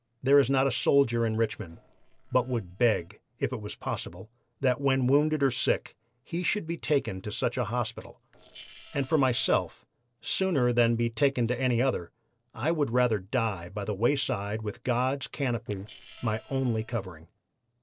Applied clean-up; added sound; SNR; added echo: neural separator model SepFormer DNS4.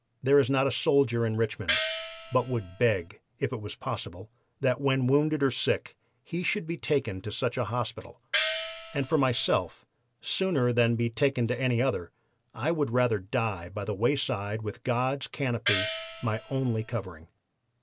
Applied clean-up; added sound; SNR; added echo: none; Gong; 5 dB; none.